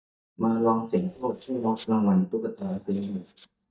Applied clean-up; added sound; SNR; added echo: neural mask model DeepFilterNet 3.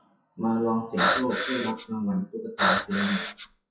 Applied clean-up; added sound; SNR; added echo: classical method WPE with log-MMSE.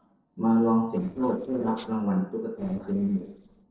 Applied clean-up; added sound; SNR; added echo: neural separator model SepFormer DNS4.